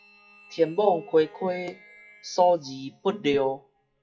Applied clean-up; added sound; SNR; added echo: classical method WPE with log-MMSE.